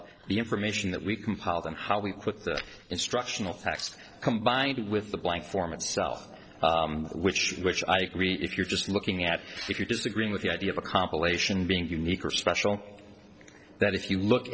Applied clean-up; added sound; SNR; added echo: neural separator model SepFormer DNS4.